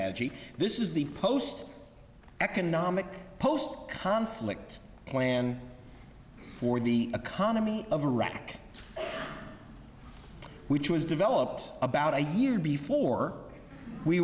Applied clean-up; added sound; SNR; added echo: none; none; none; none.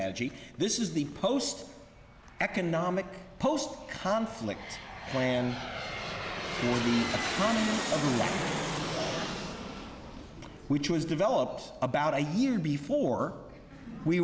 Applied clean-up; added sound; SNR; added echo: none; Aircraft; 7 dB; none.